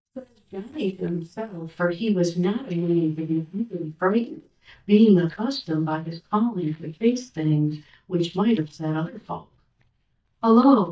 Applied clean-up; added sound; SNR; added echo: neural mask model DeepFilterNet 3.